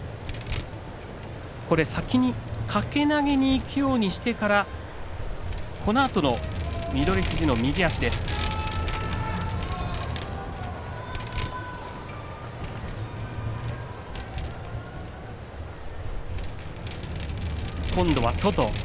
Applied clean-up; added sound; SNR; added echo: none; Vehicle; 3 dB; none.